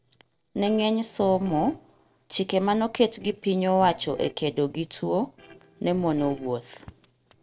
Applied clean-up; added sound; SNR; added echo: neural separator model SepFormer DNS4.